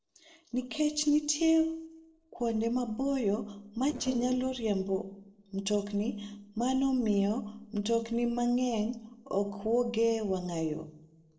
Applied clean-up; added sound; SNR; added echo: neural separator model SepFormer DNS4.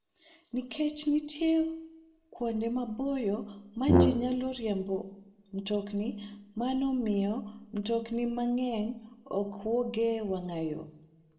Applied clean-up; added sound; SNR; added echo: none; Brass instrument; -4 dB; reverberation time 0.6 s.